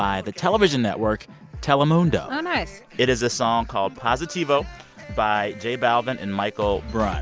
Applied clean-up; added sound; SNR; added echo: none; none; none; none.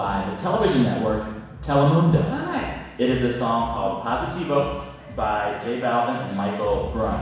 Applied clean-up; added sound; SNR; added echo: none; none; none; reverberation time 1.1 s.